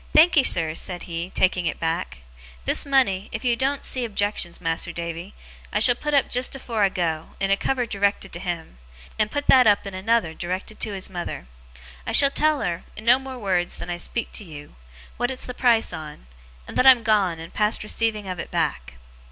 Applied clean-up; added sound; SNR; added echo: none; none; none; none.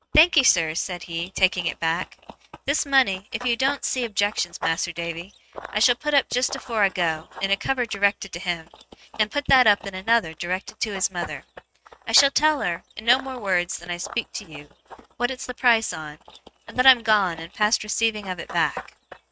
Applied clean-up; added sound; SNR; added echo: neural mask model RNNoise.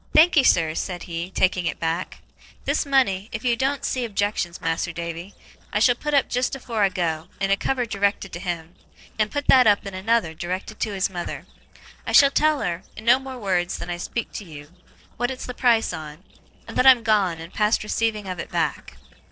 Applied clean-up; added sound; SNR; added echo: neural separator model SepFormer DNS4.